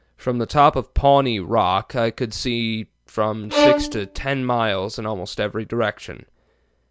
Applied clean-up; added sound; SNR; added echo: none; Bowed string instrument; 0 dB; none.